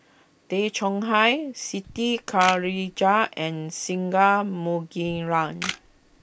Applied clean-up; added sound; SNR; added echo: none; Camera; 13 dB; none.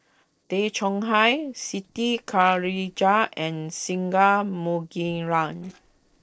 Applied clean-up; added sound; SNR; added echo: neural separator model SepFormer DNS4.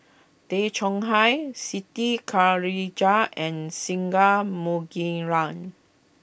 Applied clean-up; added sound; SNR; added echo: none; none; none; none.